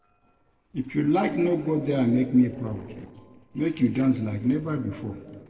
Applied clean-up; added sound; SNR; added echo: neural separator model SepFormer DNS4.